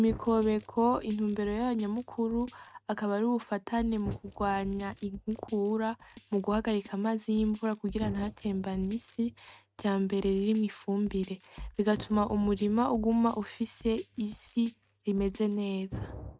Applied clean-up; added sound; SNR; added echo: neural mask model RNNoise.